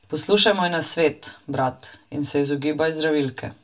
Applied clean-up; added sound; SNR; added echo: none; none; none; reverberation time 0.2 s.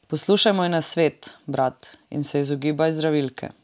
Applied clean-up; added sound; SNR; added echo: none; none; none; none.